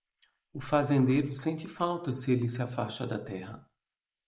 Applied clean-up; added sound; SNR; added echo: neural mask model Resemble Enhance denoiser.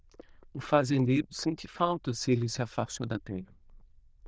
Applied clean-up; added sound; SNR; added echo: neural diffusion model UNIVERSE++.